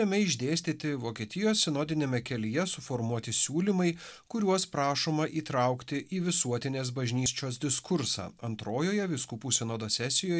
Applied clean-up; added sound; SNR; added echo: none; none; none; none.